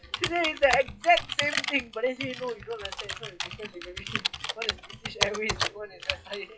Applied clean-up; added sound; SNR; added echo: classical method WPE with log-MMSE.